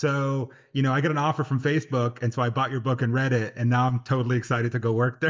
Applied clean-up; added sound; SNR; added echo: neural mask model DeepFilterNet 3.